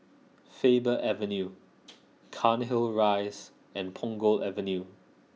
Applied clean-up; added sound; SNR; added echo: none; none; none; none.